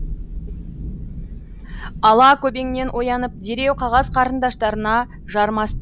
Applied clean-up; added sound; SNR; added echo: none; Thunderstorm; 10 dB; none.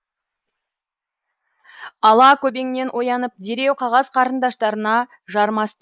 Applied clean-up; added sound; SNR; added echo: neural mask model Resemble Enhance denoiser.